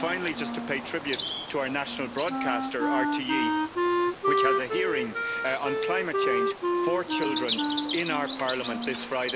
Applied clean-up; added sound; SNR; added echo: none; Bird vocalization, bird call, bird song + Wind instrument, woodwind instrument; -4 dB; none.